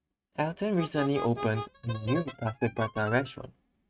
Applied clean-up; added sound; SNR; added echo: neural mask model RNNoise.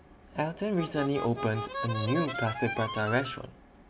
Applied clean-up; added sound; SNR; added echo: none; Harmonica; 6 dB; none.